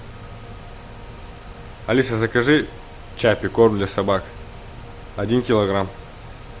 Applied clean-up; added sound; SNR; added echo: none; none; none; none.